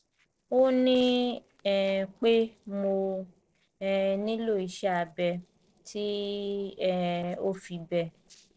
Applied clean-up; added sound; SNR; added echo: neural separator model SepFormer DNS4.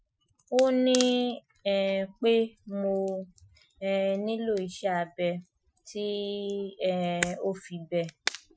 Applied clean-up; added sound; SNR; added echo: classical method Wiener filter.